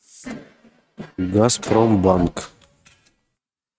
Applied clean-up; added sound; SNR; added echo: neural mask model RNNoise.